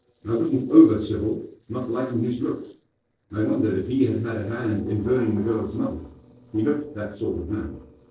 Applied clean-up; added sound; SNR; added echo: neural separator model SepFormer DNS4.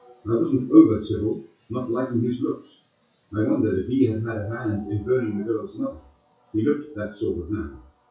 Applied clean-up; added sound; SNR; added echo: classical method WPE with log-MMSE.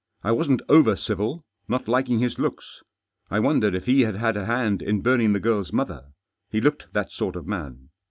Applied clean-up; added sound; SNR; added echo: none; none; none; none.